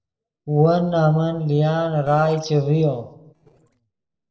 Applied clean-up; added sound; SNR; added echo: neural separator model SepFormer DNS4.